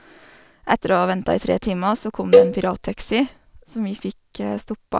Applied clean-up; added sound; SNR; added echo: none; Cowbell; -3 dB; none.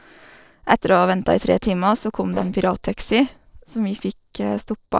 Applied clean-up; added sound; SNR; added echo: neural separator model SepFormer DNS4.